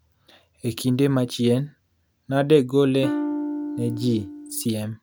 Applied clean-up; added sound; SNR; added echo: none; Electric guitar / Strum; 6 dB; none.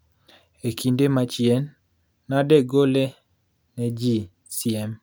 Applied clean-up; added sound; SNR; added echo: none; none; none; none.